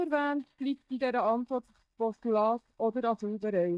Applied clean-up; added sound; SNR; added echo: neural mask model DeepFilterNet 3.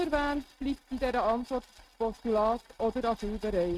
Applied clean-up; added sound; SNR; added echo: neural mask model RNNoise.